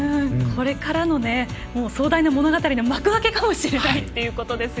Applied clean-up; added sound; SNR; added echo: none; none; none; none.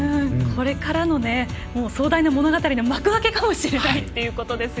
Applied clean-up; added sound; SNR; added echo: none; Bass guitar; 15 dB; none.